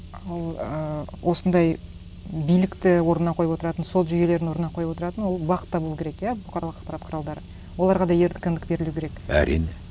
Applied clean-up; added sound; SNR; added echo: none; Car; 16 dB; none.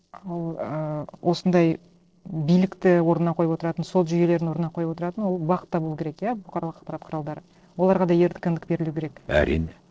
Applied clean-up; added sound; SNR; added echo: neural separator model SepFormer DNS4.